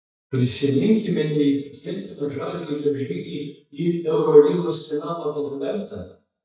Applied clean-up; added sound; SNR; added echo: neural mask model DeepFilterNet 3.